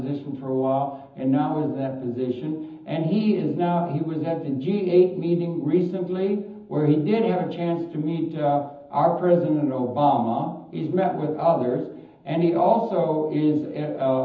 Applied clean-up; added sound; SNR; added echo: none; none; none; reverberation time 0.8 s.